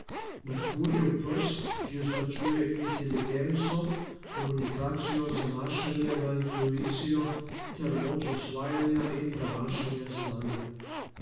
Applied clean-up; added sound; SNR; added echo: none; Zipper (clothing); 7 dB; reverberation time 1.1 s.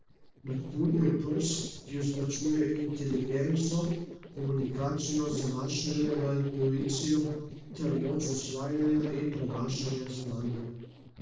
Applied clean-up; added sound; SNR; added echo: neural separator model SepFormer DNS4.